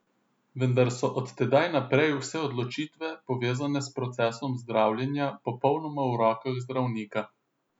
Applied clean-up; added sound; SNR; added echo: none; none; none; none.